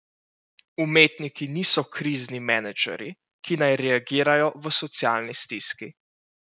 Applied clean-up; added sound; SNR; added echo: none; none; none; none.